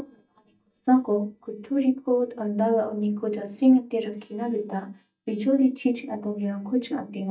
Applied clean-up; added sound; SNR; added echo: neural mask model DeepFilterNet 3.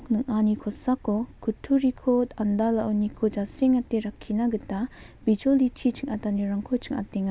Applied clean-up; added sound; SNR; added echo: none; none; none; none.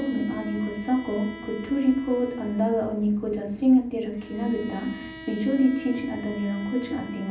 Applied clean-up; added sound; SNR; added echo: none; Bowed string instrument; 16 dB; reverberation time 0.6 s.